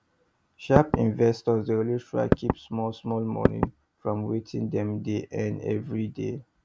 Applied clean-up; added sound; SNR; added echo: none; Knock / Wood; 0 dB; none.